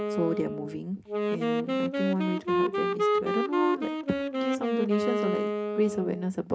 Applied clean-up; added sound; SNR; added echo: none; Wind instrument, woodwind instrument; -3 dB; reverberation time 0.3 s.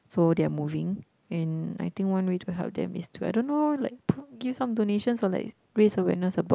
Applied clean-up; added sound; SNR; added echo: none; none; none; none.